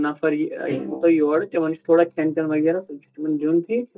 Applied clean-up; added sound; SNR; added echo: neural mask model DeepFilterNet 3.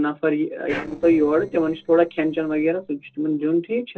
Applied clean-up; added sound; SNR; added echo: neural separator model SepFormer DNS4.